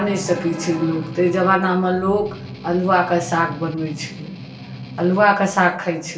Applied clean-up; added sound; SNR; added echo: none; Strum; 14 dB; reverberation time 0.3 s.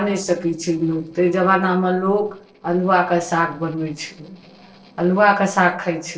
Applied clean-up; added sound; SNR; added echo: neural separator model SepFormer DNS4.